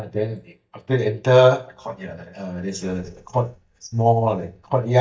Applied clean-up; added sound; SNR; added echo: neural mask model DeepFilterNet 3.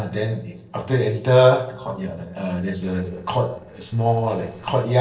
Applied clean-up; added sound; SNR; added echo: neural separator model SepFormer DNS4.